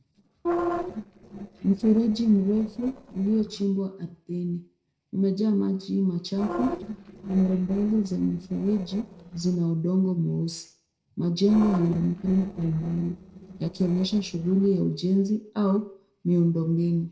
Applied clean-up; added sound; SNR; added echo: neural separator model SepFormer DNS4.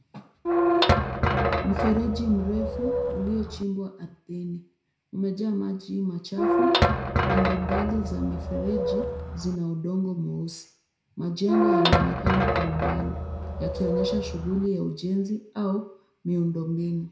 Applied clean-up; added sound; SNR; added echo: none; Squeak / Thump, thud; -4 dB; reverberation time 0.4 s.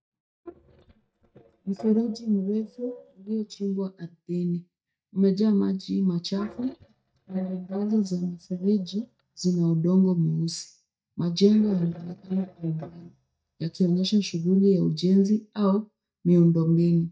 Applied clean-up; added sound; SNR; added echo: neural mask model DeepFilterNet 3.